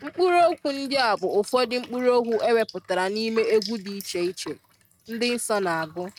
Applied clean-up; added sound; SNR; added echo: neural mask model RNNoise.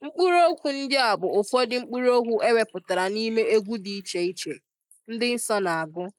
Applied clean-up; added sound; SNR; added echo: neural mask model Resemble Enhance denoiser.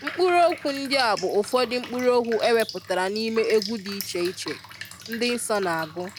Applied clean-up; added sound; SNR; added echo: none; Drip; 14 dB; none.